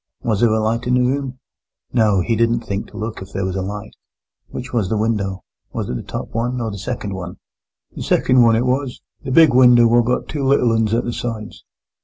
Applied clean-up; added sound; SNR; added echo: none; none; none; none.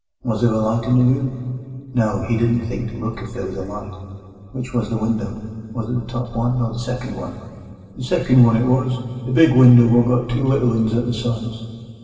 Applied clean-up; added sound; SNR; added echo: none; none; none; reverberation time 2.3 s.